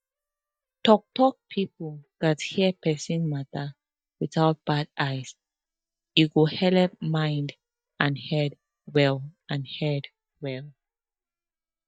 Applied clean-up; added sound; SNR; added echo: neural mask model DeepFilterNet 3.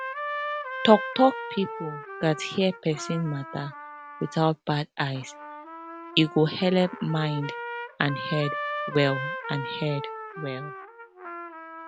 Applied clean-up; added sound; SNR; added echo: none; Trumpet; 9 dB; none.